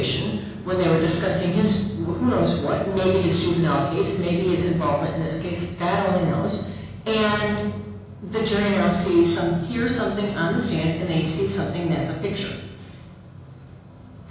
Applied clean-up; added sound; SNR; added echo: none; none; none; reverberation time 1.0 s.